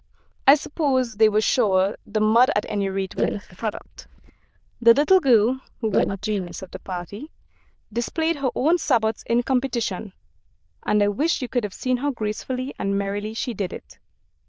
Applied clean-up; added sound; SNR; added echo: neural diffusion model UNIVERSE++.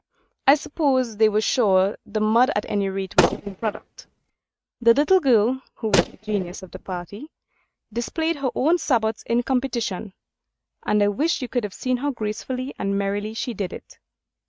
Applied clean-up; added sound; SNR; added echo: neural mask model RNNoise.